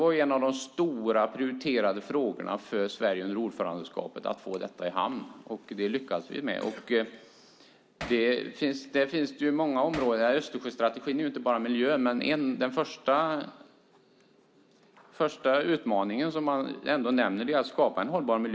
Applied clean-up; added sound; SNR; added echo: none; Hammer; 12 dB; none.